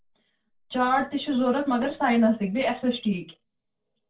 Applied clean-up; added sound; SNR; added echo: neural separator model SepFormer DNS4.